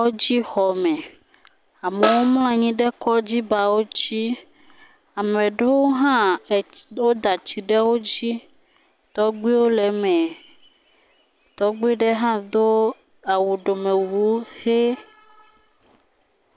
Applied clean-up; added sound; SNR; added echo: none; Snare drum; 7 dB; none.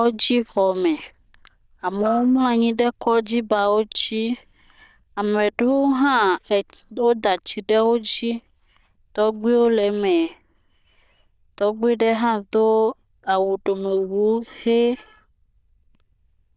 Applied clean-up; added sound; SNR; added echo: neural diffusion model UNIVERSE++.